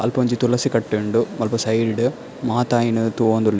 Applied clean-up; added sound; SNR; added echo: none; none; none; none.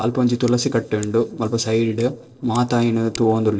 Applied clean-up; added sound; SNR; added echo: neural separator model SepFormer DNS4.